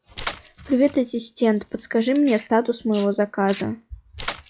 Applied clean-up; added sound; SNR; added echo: classical method log-MMSE.